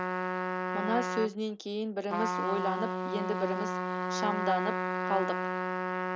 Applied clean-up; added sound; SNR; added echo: none; Trumpet; -1 dB; none.